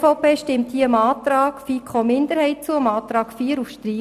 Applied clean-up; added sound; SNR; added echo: none; none; none; none.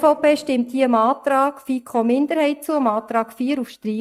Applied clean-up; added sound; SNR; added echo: neural mask model DeepFilterNet 3.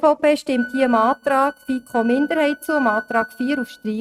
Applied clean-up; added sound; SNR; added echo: neural mask model RNNoise.